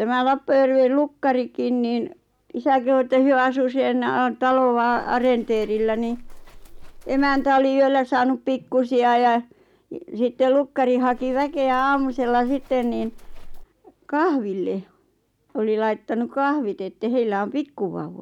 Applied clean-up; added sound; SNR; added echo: none; Livestock, farm animals, working animals; 16 dB; none.